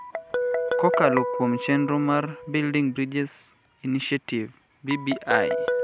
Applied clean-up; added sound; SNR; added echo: none; Guitar; 3 dB; none.